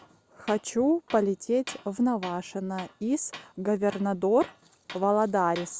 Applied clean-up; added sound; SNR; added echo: none; Tools; 20 dB; none.